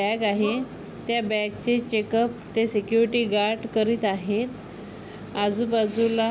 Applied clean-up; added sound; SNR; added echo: none; none; none; none.